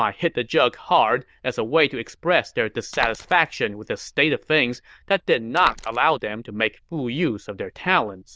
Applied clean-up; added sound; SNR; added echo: neural diffusion model UNIVERSE++.